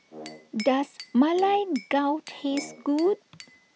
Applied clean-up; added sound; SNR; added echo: none; Glass / Bell + Brass instrument; 18 dB; none.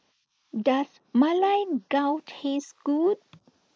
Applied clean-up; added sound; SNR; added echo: neural mask model Resemble Enhance denoiser.